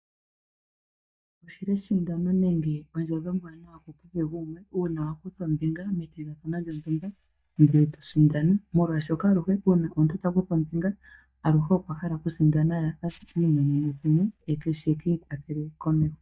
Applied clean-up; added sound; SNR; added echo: neural mask model DeepFilterNet 3.